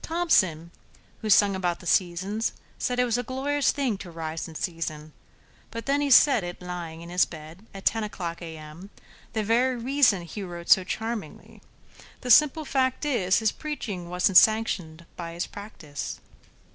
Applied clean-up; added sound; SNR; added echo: none; none; none; none.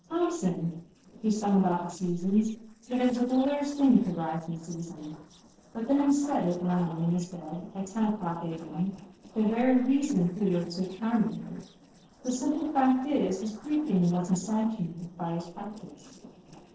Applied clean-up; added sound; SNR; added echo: neural separator model SepFormer DNS4.